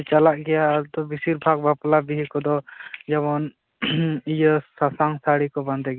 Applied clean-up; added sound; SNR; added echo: none; none; none; none.